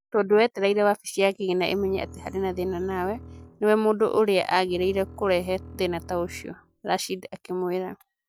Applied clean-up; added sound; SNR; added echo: none; Bowed string instrument; 18 dB; none.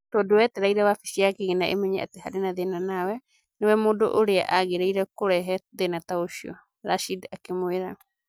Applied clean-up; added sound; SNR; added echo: none; none; none; none.